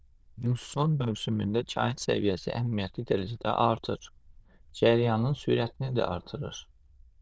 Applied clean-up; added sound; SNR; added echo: neural diffusion model UNIVERSE++.